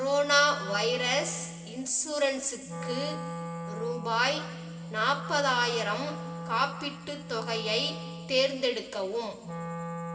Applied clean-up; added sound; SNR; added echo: none; Wind instrument, woodwind instrument; 9 dB; reverberation time 2.6 s.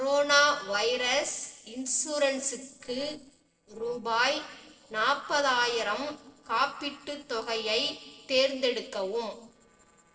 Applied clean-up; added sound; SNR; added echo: neural separator model SepFormer DNS4.